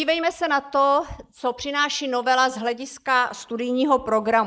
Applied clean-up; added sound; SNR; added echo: neural mask model Resemble Enhance denoiser.